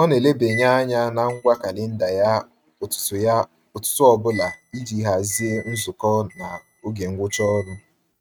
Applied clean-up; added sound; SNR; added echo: neural mask model RNNoise.